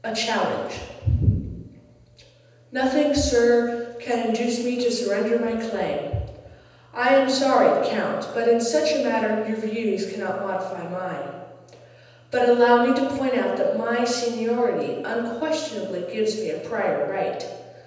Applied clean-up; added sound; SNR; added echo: none; none; none; reverberation time 1.1 s.